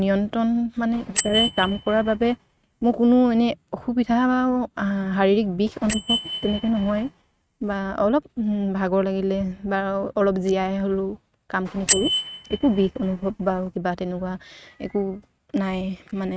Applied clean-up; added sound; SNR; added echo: neural mask model RNNoise.